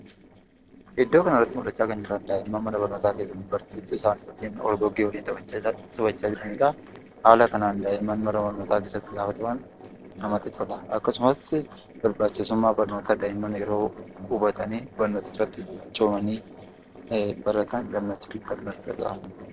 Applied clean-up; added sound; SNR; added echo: neural separator model SepFormer DNS4.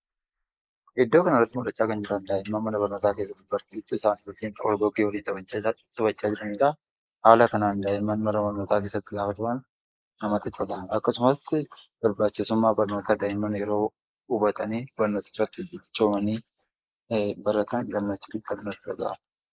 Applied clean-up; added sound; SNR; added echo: neural mask model Resemble Enhance denoiser.